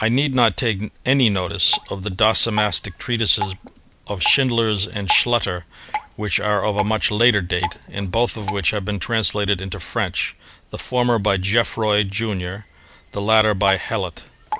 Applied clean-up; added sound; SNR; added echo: none; Drip; 13 dB; none.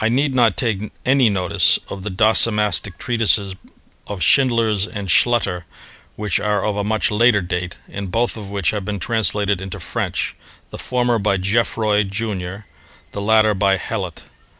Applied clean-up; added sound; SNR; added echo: none; none; none; none.